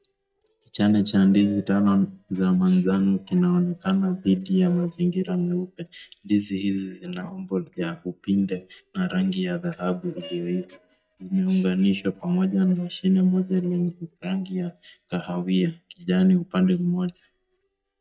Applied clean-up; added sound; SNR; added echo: neural mask model DeepFilterNet 3.